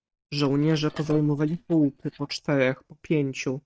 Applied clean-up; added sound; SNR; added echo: neural mask model DeepFilterNet 3.